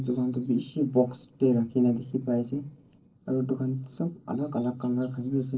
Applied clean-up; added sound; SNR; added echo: neural separator model SepFormer DNS4.